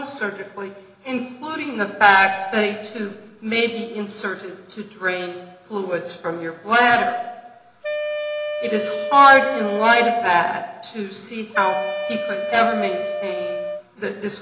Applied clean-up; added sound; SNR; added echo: none; Wind instrument, woodwind instrument; 6 dB; reverberation time 0.8 s.